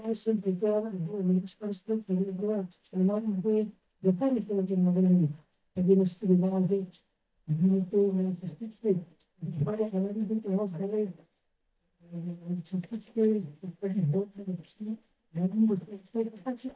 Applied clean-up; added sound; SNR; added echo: neural mask model DeepFilterNet 3.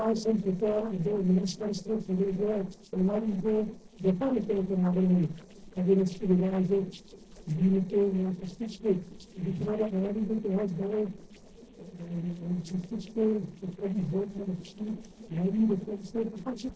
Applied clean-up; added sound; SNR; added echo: neural separator model SepFormer DNS4.